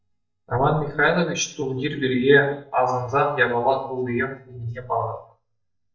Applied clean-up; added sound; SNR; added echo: neural mask model DeepFilterNet 3.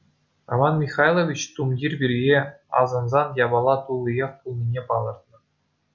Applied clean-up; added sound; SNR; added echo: none; none; none; none.